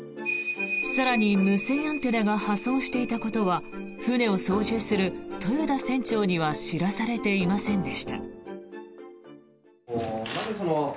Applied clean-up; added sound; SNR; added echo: none; none; none; none.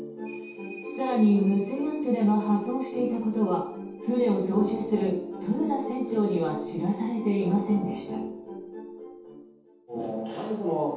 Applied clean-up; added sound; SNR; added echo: none; none; none; reverberation time 0.7 s.